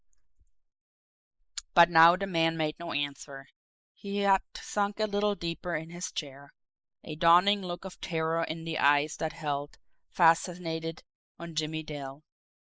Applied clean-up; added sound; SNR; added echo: neural mask model Resemble Enhance denoiser.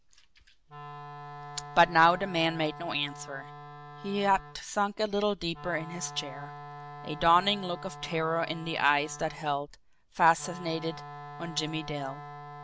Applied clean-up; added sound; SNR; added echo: none; Wind instrument, woodwind instrument; 14 dB; none.